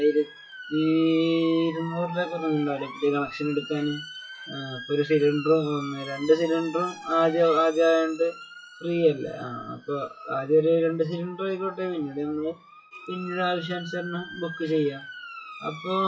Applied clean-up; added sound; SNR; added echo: classical method WPE with log-MMSE.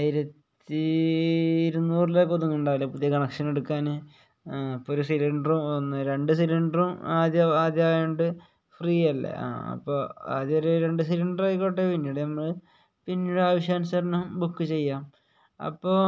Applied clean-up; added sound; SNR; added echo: none; none; none; none.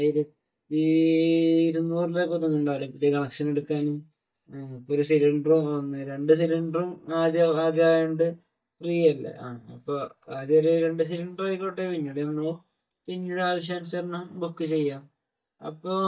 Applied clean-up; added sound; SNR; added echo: neural mask model DeepFilterNet 3.